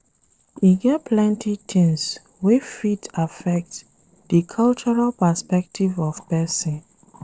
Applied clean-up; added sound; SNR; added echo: neural separator model SepFormer DNS4.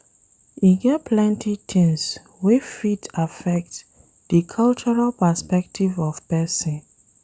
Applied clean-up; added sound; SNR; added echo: none; none; none; none.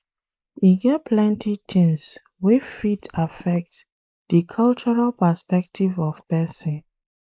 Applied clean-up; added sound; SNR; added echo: neural mask model Resemble Enhance denoiser.